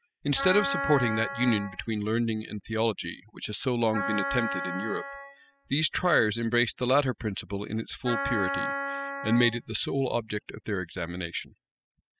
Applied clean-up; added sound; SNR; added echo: classical method spectral subtraction.